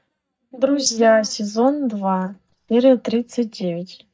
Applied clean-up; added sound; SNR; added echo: neural mask model DeepFilterNet 3.